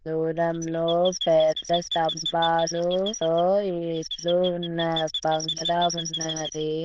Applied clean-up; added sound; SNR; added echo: neural diffusion model UNIVERSE++.